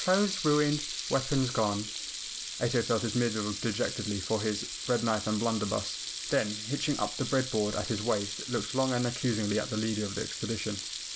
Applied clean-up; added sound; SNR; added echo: none; Sink (filling or washing) / Water tap, faucet; 7 dB; none.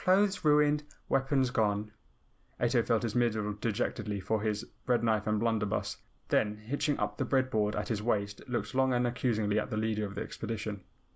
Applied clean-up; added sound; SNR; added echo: none; none; none; none.